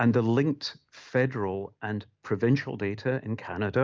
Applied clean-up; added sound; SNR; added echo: none; none; none; none.